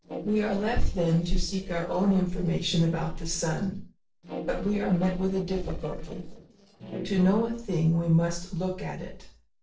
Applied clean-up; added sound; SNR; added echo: neural separator model SepFormer DNS4.